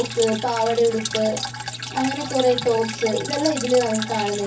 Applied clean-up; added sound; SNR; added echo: none; Drip; 8 dB; reverberation time 0.3 s.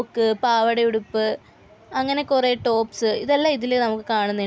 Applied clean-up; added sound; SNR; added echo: none; none; none; none.